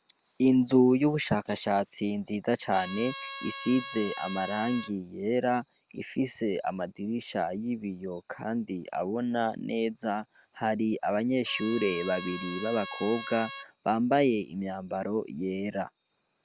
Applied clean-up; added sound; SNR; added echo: none; Trumpet; 12 dB; none.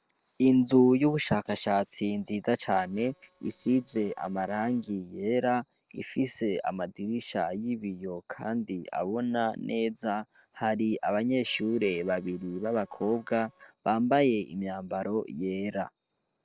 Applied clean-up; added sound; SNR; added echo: neural separator model SepFormer DNS4.